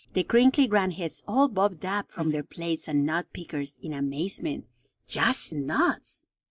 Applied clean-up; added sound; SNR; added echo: neural mask model Resemble Enhance denoiser.